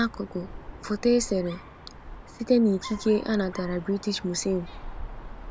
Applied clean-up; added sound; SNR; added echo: none; Dog; 13 dB; none.